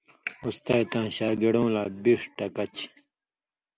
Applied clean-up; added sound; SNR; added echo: none; none; none; none.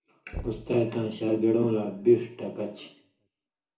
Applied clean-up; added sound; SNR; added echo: none; Knock / Wood; 17 dB; reverberation time 0.6 s.